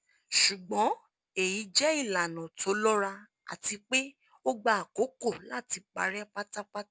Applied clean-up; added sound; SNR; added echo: none; none; none; none.